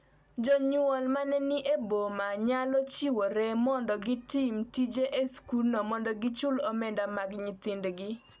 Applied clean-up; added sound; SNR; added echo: none; none; none; none.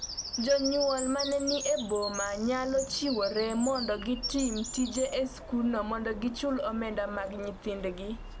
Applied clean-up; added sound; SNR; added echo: none; Bird vocalization, bird call, bird song; 9 dB; none.